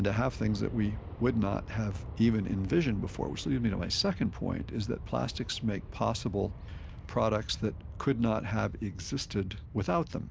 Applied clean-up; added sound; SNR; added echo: none; Aircraft; 11 dB; none.